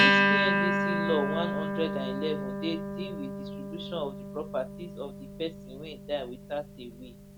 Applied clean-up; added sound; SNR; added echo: none; Acoustic guitar; -5 dB; none.